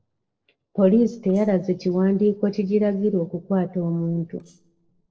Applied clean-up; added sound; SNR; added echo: neural separator model SepFormer DNS4.